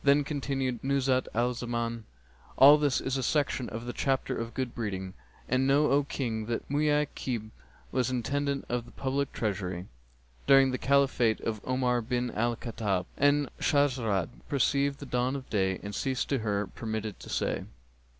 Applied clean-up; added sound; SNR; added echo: none; none; none; none.